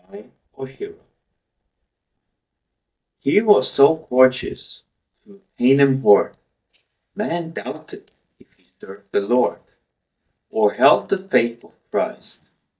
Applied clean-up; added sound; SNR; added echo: neural mask model DeepFilterNet 3.